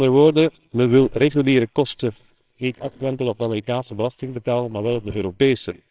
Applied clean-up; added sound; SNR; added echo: neural separator model SepFormer WHAMR!.